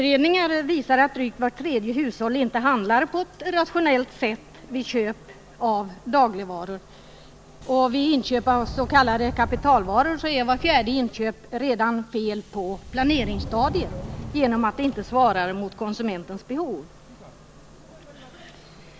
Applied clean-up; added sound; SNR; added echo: none; Subway, metro, underground; 15 dB; none.